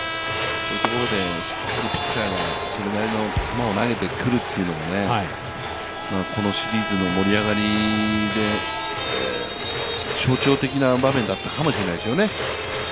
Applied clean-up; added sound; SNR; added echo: none; Trumpet + Thump, thud; 9 dB; none.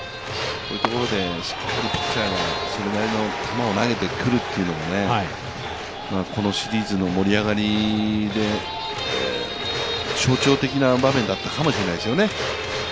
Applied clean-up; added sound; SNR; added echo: none; none; none; none.